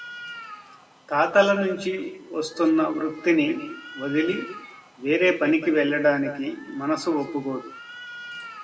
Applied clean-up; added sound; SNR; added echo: none; Cat; 18 dB; none.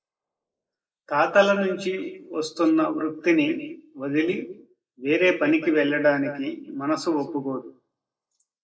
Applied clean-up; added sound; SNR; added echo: neural mask model Resemble Enhance denoiser.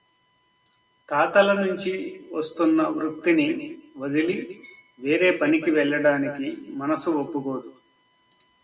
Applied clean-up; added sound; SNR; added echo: none; none; none; none.